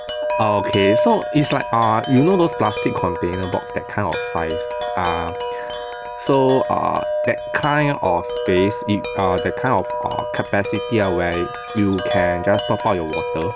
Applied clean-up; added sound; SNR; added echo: none; Wind chime; 4 dB; none.